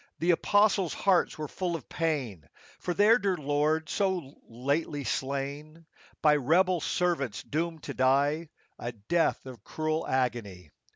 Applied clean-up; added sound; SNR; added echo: none; none; none; none.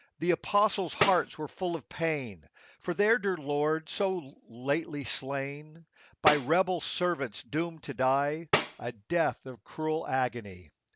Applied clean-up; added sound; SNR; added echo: none; Tambourine; -2 dB; none.